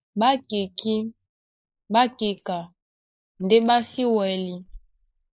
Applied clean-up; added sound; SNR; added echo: neural mask model Resemble Enhance denoiser.